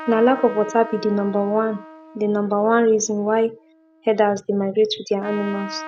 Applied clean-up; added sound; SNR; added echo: none; Trumpet; 17 dB; none.